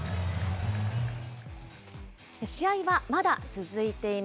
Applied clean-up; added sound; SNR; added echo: none; none; none; none.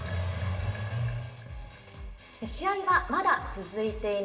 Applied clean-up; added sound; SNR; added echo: none; none; none; reverberation time 1.0 s.